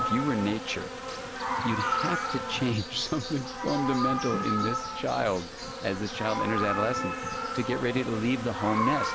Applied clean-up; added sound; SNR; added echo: none; Meow + Insect; 2 dB; none.